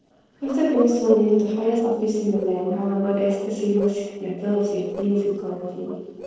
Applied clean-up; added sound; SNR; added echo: neural separator model SepFormer DNS4.